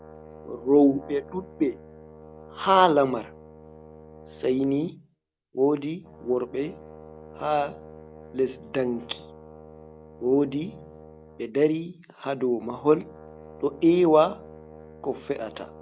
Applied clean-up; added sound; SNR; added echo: none; Brass instrument; 19 dB; none.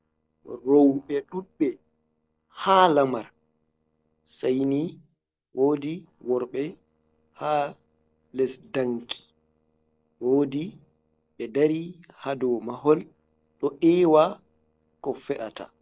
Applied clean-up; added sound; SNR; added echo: neural separator model SepFormer DNS4.